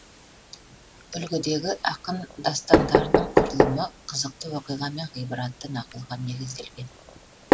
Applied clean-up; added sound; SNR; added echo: none; Knock; -4 dB; none.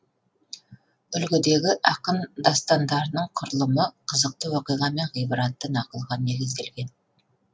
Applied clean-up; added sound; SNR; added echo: none; none; none; none.